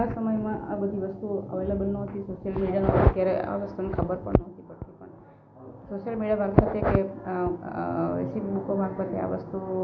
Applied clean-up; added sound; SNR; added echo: none; none; none; none.